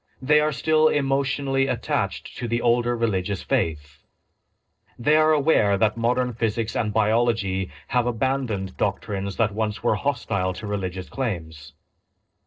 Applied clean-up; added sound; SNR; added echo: neural separator model SepFormer DNS4.